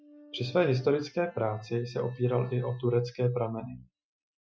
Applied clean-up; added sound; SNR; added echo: classical method Wiener filter.